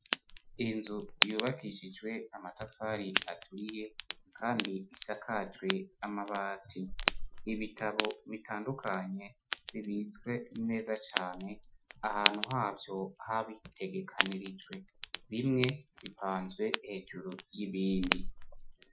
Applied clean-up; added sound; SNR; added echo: classical method Wiener filter.